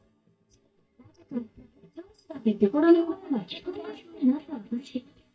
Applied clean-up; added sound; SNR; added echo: neural mask model DeepFilterNet 3.